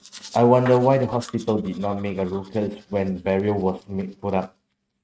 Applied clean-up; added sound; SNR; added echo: neural mask model RNNoise.